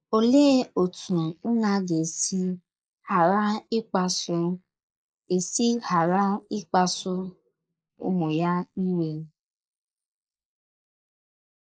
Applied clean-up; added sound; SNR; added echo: neural mask model Resemble Enhance denoiser.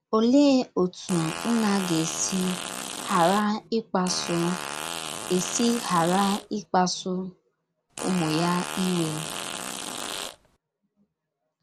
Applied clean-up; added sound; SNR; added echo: none; Fart; 8 dB; none.